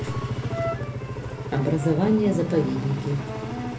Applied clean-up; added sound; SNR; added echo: none; Engine; 4 dB; reverberation time 0.3 s.